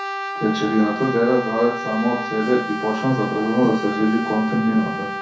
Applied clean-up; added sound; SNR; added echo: none; Brass instrument; 7 dB; reverberation time 0.6 s.